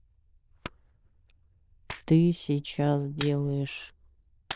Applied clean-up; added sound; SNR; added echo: neural diffusion model UNIVERSE++.